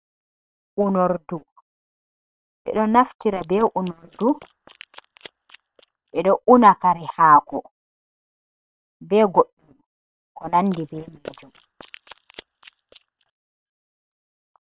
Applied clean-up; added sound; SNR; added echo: neural separator model SepFormer WHAM!.